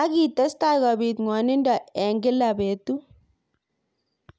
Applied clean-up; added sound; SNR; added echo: none; none; none; none.